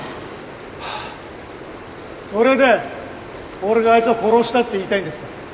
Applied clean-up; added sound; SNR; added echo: none; none; none; none.